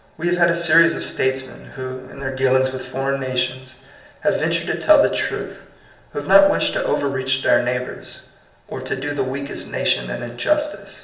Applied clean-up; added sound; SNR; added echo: none; none; none; reverberation time 0.8 s.